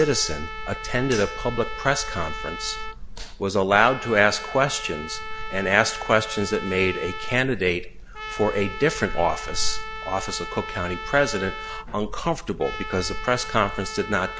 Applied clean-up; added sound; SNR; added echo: none; Trumpet; 11 dB; none.